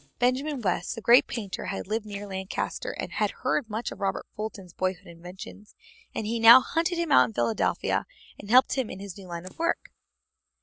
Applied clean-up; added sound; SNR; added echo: neural separator model SepFormer DNS4.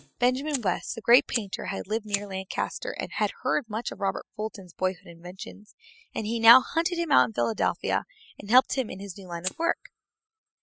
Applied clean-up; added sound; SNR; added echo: classical method spectral subtraction.